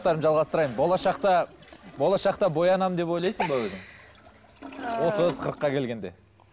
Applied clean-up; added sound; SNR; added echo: none; Toilet flush; 19 dB; none.